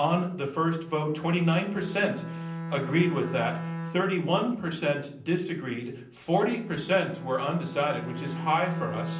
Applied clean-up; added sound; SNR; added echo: none; Bowed string instrument; 10 dB; reverberation time 0.6 s.